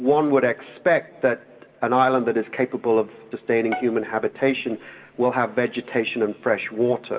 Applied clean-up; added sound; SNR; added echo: none; Bowed string instrument; 15 dB; reverberation time 0.6 s.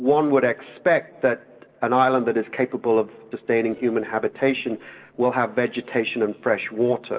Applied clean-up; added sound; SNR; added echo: neural separator model SepFormer DNS4.